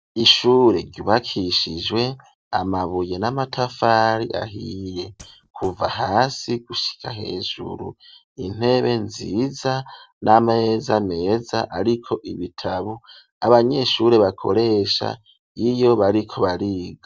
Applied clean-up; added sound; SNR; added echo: neural separator model SepFormer DNS4.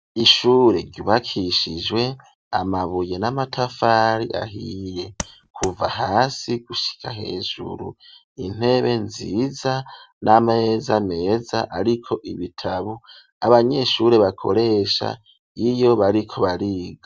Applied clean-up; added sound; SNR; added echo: none; Tap; 11 dB; none.